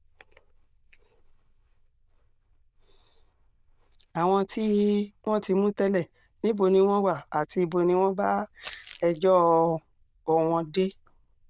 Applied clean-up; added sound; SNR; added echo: neural diffusion model UNIVERSE++.